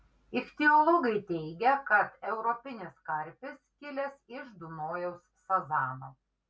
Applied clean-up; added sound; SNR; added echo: none; none; none; none.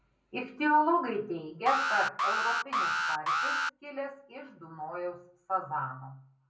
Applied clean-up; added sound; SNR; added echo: none; Alarm; -1 dB; reverberation time 0.5 s.